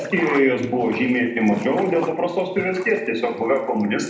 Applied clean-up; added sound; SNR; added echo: none; Sink (filling or washing); 16 dB; reverberation time 0.7 s.